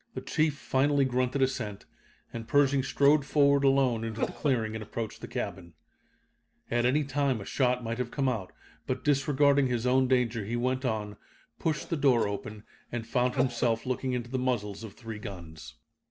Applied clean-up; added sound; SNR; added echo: none; Cough; 11 dB; none.